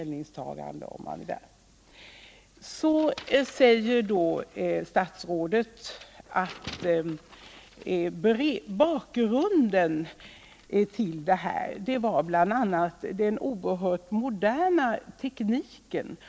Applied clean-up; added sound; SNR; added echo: none; none; none; none.